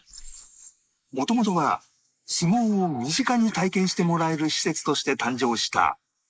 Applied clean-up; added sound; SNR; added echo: neural mask model Resemble Enhance denoiser.